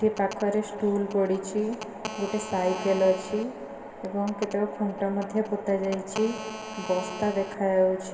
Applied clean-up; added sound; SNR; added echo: none; Telephone; 14 dB; reverberation time 2.0 s.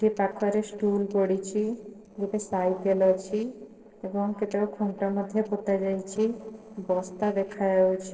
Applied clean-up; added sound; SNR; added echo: neural separator model SepFormer DNS4.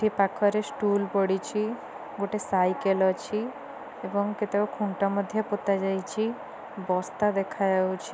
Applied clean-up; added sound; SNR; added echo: none; none; none; none.